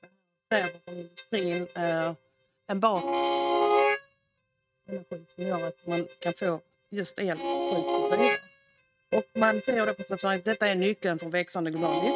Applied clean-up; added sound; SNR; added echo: neural mask model RNNoise.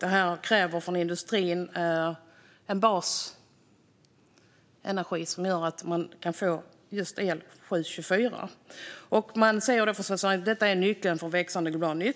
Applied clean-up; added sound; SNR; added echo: none; none; none; none.